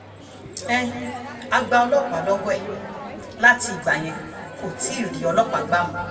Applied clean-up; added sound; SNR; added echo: none; Crowd; 14 dB; reverberation time 2.0 s.